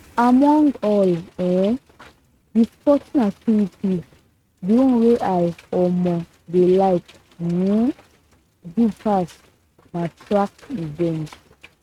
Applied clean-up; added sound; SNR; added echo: neural mask model RNNoise.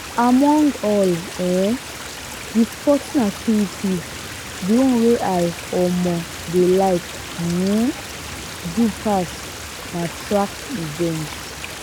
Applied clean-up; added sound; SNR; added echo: none; Stream; 11 dB; none.